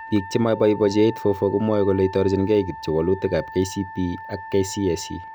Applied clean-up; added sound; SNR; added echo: none; Wind instrument, woodwind instrument; 15 dB; none.